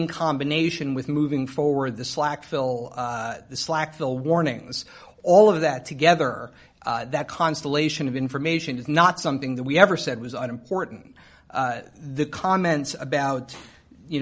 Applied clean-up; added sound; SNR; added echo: none; none; none; none.